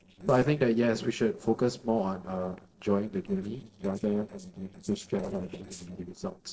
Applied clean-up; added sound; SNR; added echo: neural separator model SepFormer DNS4.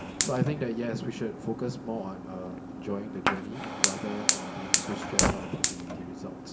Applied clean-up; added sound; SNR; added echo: none; Fire; -3 dB; reverberation time 0.6 s.